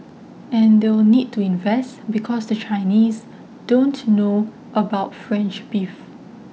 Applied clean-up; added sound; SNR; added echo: none; none; none; none.